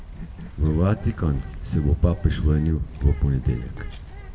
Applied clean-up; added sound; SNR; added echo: none; Bird; 14 dB; reverberation time 0.9 s.